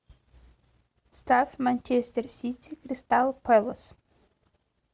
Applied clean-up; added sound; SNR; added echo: none; none; none; none.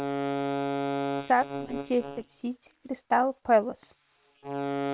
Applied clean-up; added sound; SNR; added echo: neural separator model SepFormer WHAM!.